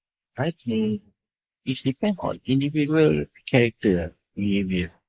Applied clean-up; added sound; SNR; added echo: neural mask model Resemble Enhance denoiser.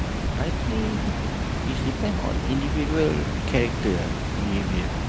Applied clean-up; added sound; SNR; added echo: none; Water; -3 dB; none.